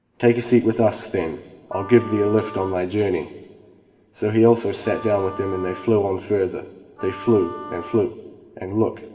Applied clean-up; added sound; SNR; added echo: none; Wind instrument, woodwind instrument; 17 dB; reverberation time 1.8 s.